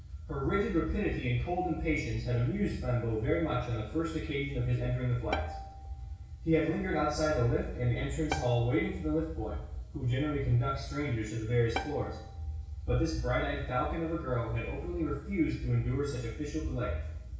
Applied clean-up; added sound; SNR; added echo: none; Bowed string instrument; 14 dB; reverberation time 0.6 s.